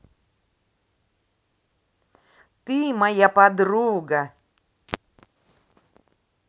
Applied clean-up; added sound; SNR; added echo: none; none; none; none.